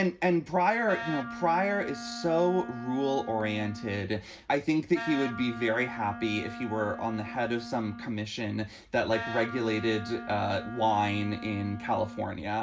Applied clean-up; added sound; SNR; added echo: none; Wind instrument, woodwind instrument; 11 dB; none.